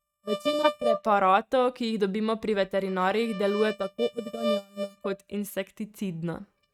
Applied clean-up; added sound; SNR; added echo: neural mask model RNNoise.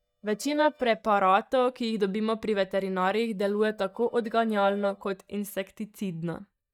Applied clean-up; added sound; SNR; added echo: neural mask model DeepFilterNet 3.